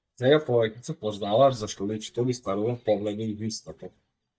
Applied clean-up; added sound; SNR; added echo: neural mask model DeepFilterNet 3.